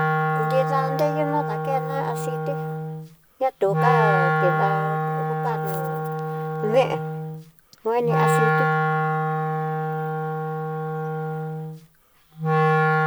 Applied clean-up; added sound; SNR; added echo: none; Wind instrument, woodwind instrument; -5 dB; none.